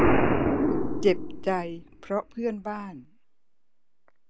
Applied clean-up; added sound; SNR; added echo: none; Explosion; -5 dB; none.